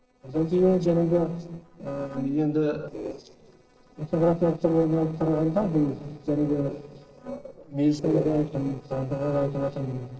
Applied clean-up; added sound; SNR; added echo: neural separator model SepFormer DNS4.